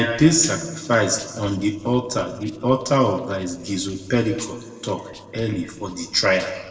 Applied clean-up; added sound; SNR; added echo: neural separator model SepFormer DNS4.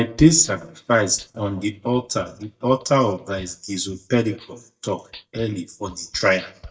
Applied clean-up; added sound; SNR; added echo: neural mask model DeepFilterNet 3.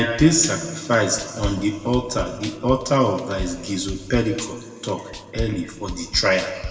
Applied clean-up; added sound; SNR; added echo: none; Drum kit; 12 dB; reverberation time 1.6 s.